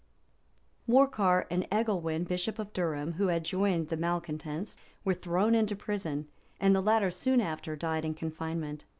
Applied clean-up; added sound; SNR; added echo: none; none; none; none.